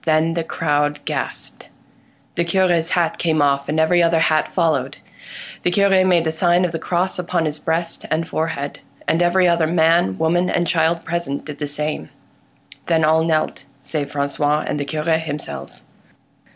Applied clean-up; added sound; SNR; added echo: none; none; none; none.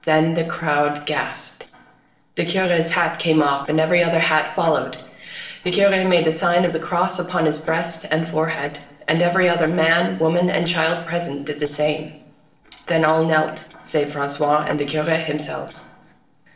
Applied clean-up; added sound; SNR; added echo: neural separator model SepFormer DNS4.